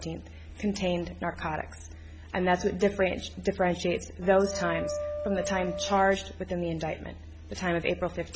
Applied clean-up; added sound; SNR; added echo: none; Wind instrument, woodwind instrument; 8 dB; none.